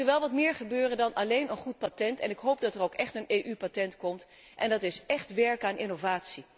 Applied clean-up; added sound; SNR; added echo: none; none; none; none.